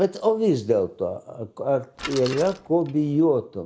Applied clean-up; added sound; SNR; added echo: none; Bicycle; 15 dB; reverberation time 0.4 s.